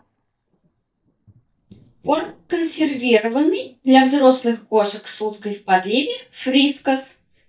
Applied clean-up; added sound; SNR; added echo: neural mask model DeepFilterNet 3.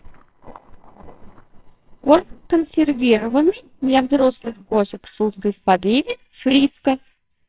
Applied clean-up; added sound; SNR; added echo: neural separator model SepFormer WHAMR!.